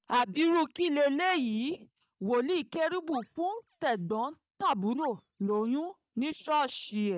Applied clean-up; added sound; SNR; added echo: neural mask model DeepFilterNet 3.